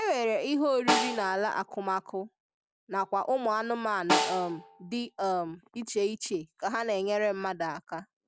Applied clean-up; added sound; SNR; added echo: none; Snare drum; 4 dB; none.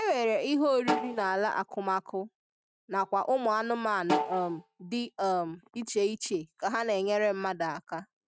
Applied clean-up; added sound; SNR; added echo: neural mask model RNNoise.